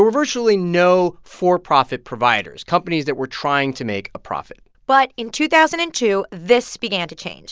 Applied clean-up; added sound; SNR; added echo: none; none; none; none.